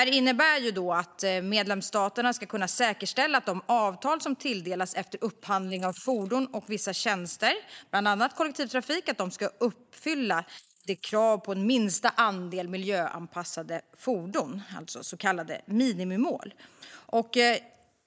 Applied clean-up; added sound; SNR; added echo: neural mask model Resemble Enhance denoiser.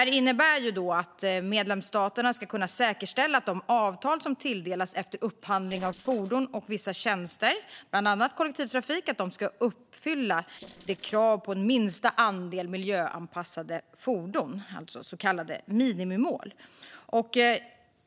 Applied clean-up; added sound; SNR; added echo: neural separator model SepFormer DNS4.